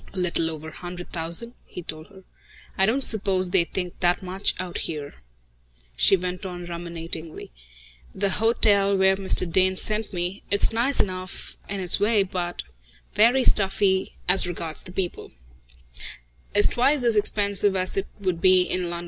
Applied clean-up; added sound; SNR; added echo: none; none; none; none.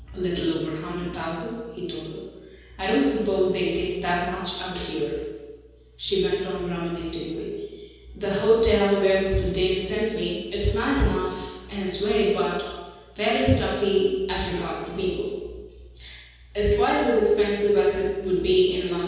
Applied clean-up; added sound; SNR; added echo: none; none; none; reverberation time 1.2 s.